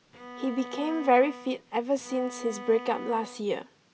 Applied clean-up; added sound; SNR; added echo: none; Bowed string instrument; 14 dB; none.